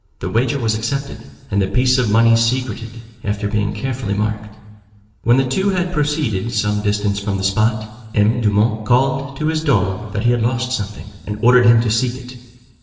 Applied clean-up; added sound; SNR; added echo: none; none; none; reverberation time 1.4 s.